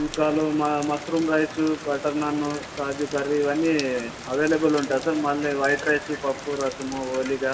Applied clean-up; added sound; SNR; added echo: none; Rain; 13 dB; reverberation time 1.6 s.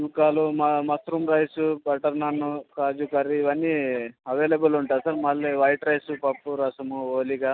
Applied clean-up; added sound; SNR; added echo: none; none; none; none.